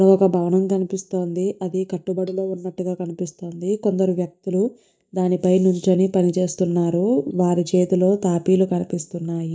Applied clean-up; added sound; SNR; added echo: neural mask model DeepFilterNet 3.